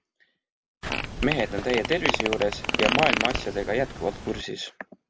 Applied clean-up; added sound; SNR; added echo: none; Fart; 0 dB; none.